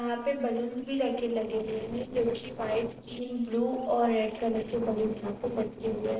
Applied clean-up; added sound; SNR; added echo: neural separator model SepFormer DNS4.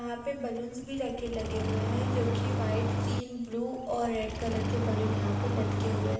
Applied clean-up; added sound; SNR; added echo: none; Engine starting; -3 dB; reverberation time 1.0 s.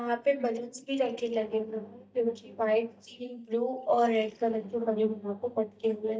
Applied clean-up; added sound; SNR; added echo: neural mask model DeepFilterNet 3.